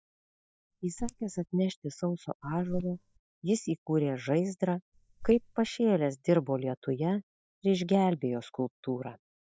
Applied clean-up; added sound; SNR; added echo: neural mask model DeepFilterNet 3.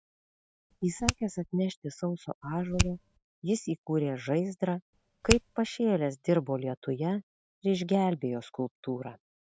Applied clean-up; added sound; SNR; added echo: neural mask model RNNoise.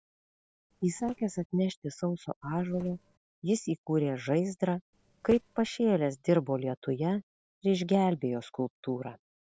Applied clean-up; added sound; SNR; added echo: neural separator model SepFormer DNS4.